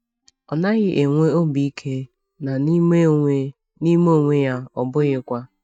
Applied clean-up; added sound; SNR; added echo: neural mask model DeepFilterNet 3.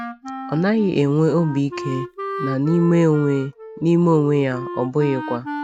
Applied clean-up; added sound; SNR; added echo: none; Wind instrument, woodwind instrument; 12 dB; none.